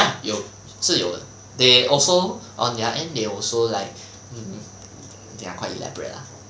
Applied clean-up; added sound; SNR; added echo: none; none; none; none.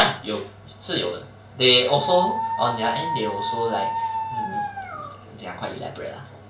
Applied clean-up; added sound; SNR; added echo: none; Dog; 4 dB; reverberation time 0.2 s.